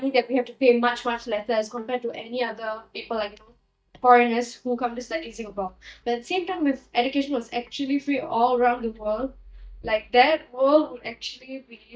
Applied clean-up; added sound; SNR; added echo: neural mask model DeepFilterNet 3.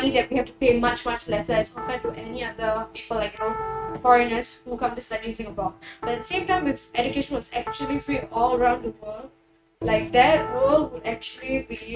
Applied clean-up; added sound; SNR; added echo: neural mask model RNNoise.